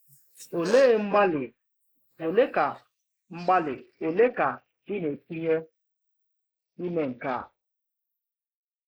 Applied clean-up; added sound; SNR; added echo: neural mask model Resemble Enhance denoiser.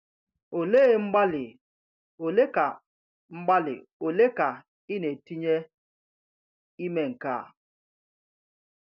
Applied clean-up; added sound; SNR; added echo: none; none; none; none.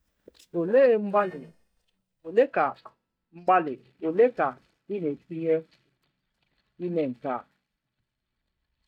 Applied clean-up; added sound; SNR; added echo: neural mask model DeepFilterNet 3.